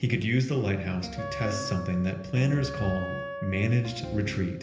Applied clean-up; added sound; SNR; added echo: none; Wind instrument, woodwind instrument; 10 dB; reverberation time 0.8 s.